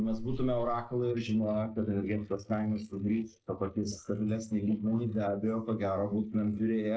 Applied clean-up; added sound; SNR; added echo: neural mask model Resemble Enhance denoiser.